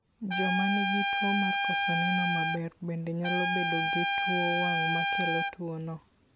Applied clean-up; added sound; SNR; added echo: none; Trumpet; -4 dB; none.